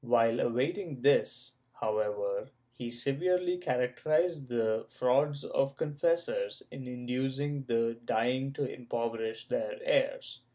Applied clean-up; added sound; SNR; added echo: none; none; none; none.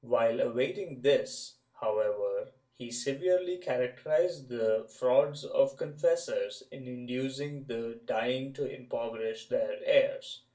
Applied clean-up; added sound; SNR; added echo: none; none; none; reverberation time 0.2 s.